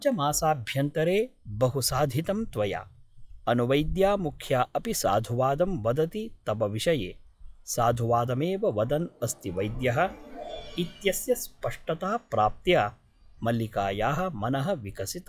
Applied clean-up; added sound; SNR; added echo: classical method log-MMSE.